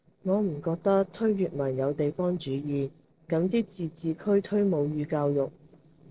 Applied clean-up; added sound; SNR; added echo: neural separator model SepFormer DNS4.